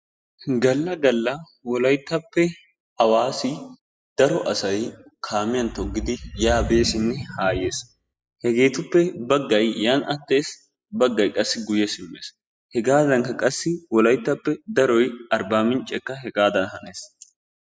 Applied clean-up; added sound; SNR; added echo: classical method spectral subtraction.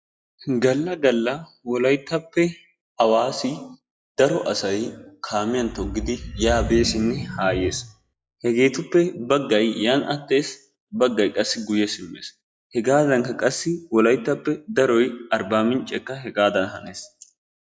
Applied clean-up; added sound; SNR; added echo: classical method log-MMSE.